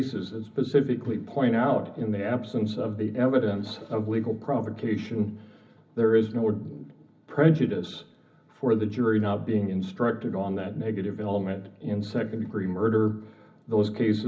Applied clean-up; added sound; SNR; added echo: none; none; none; reverberation time 0.4 s.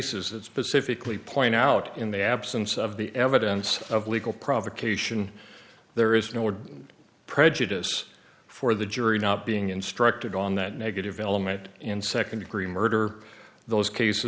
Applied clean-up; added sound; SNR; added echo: none; none; none; none.